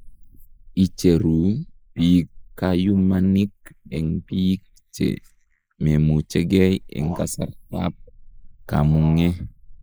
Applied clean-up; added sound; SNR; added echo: neural mask model Resemble Enhance denoiser.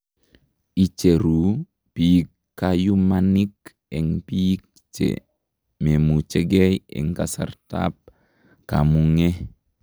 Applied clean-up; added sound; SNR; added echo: none; none; none; none.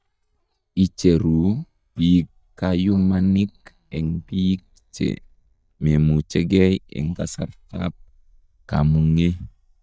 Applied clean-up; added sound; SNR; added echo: neural mask model DeepFilterNet 3.